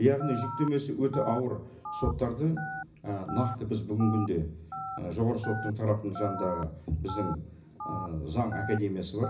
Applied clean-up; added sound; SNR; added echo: none; Telephone; 10 dB; reverberation time 0.4 s.